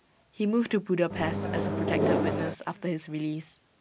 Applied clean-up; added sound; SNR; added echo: none; Microwave oven; -3 dB; none.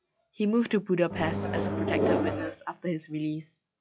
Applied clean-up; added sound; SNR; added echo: classical method log-MMSE.